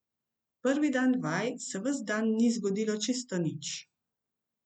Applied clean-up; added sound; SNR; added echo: none; none; none; none.